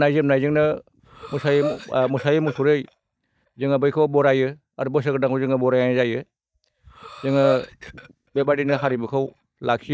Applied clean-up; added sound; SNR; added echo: neural mask model DeepFilterNet 3.